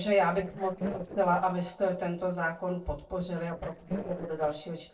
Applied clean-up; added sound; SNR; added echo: neural separator model SepFormer DNS4.